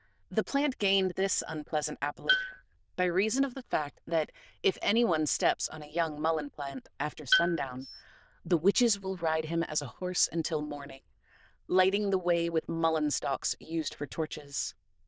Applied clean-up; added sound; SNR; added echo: neural diffusion model UNIVERSE++.